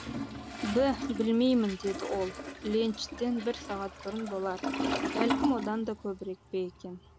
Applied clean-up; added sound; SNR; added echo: none; Toilet flush; 5 dB; none.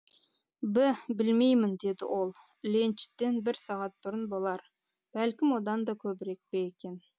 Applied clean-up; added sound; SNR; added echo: none; none; none; none.